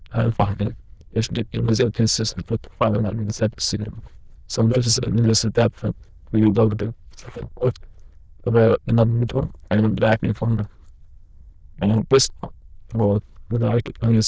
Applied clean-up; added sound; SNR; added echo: neural diffusion model UNIVERSE++.